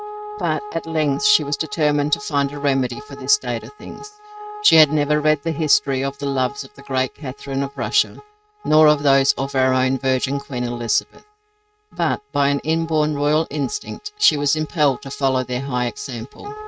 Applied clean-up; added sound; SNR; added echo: neural mask model RNNoise.